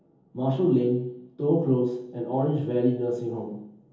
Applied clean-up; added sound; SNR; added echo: none; none; none; reverberation time 0.7 s.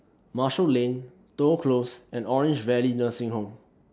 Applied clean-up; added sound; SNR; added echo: none; none; none; none.